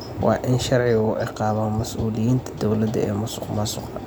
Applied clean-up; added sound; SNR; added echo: none; none; none; none.